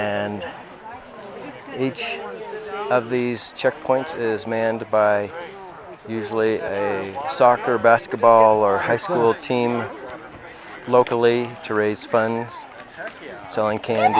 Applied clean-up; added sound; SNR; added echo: none; none; none; none.